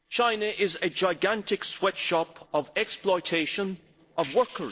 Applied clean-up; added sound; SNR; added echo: neural separator model SepFormer DNS4.